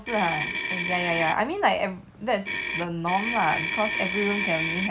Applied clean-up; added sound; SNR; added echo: none; Motor vehicle (road); 3 dB; none.